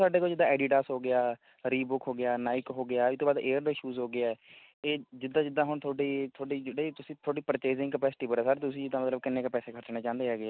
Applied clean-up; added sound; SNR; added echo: none; none; none; none.